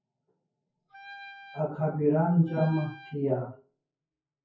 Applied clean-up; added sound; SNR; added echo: classical method WPE with log-MMSE.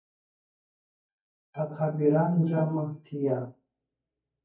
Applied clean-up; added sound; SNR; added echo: neural mask model DeepFilterNet 3.